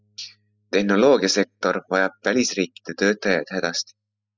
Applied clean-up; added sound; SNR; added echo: classical method spectral subtraction.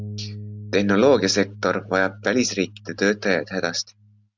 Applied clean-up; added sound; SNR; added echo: neural mask model RNNoise.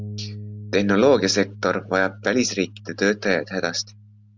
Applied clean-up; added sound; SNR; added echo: none; Bass guitar; 15 dB; none.